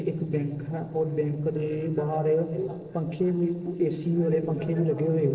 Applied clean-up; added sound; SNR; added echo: neural separator model SepFormer DNS4.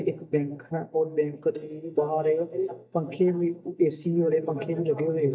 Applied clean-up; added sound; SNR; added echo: neural mask model DeepFilterNet 3.